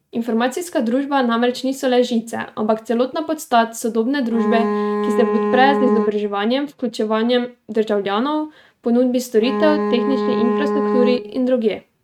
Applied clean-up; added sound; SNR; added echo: neural mask model RNNoise.